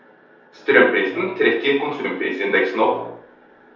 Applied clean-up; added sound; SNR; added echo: none; Wind instrument, woodwind instrument; 19 dB; reverberation time 0.8 s.